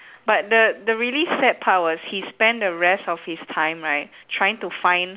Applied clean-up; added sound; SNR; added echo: none; none; none; none.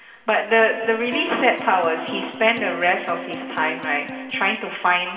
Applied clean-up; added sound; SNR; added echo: none; Electric guitar; 12 dB; reverberation time 2.0 s.